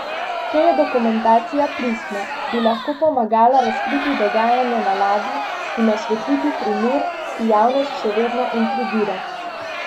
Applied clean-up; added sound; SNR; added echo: none; Crowd; 6 dB; none.